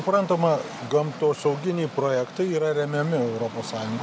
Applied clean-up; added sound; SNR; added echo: none; none; none; none.